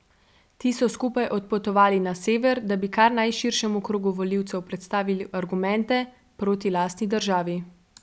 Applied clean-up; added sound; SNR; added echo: none; none; none; none.